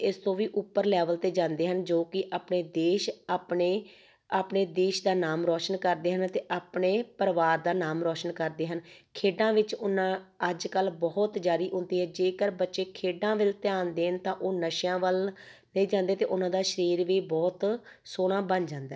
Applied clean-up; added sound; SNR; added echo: none; none; none; none.